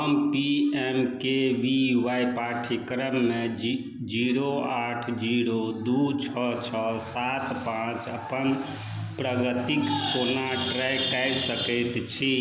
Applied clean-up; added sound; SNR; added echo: none; none; none; none.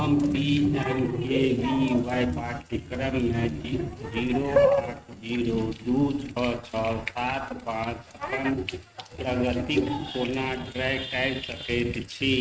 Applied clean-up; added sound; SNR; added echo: neural mask model RNNoise.